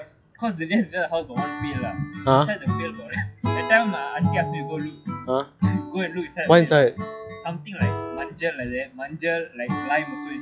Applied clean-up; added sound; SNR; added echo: classical method log-MMSE.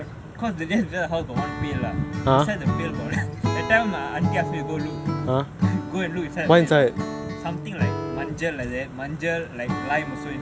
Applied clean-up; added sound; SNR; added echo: none; Acoustic guitar / Strum; 4 dB; none.